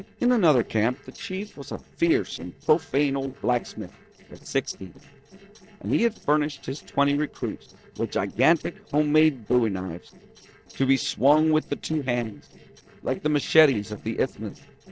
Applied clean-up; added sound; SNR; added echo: neural separator model SepFormer DNS4.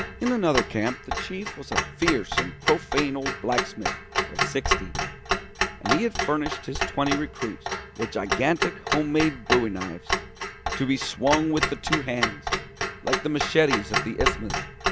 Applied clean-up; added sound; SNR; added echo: none; Clock; 1 dB; none.